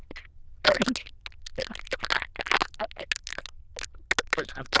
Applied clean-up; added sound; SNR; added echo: neural diffusion model UNIVERSE++.